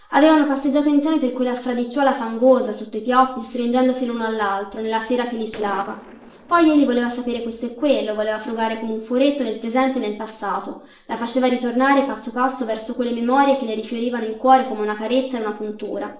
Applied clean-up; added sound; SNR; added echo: neural separator model SepFormer DNS4.